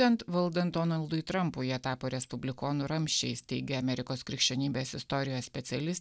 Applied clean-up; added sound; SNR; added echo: none; none; none; none.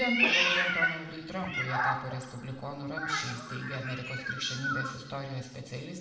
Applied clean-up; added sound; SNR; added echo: none; Meow; -4 dB; reverberation time 0.9 s.